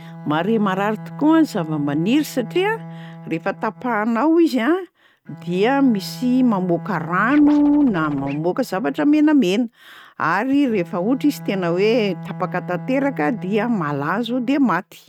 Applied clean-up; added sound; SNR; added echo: neural mask model RNNoise.